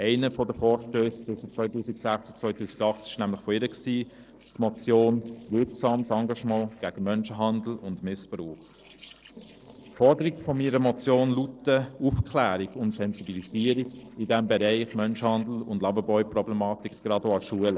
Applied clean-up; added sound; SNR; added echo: neural separator model SepFormer DNS4.